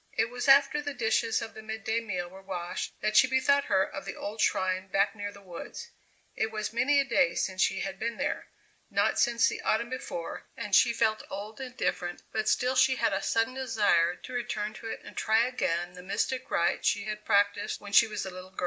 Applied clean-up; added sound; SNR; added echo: none; none; none; none.